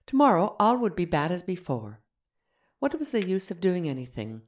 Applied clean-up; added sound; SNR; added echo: neural mask model DeepFilterNet 3.